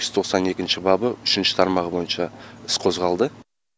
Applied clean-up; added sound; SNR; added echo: none; none; none; none.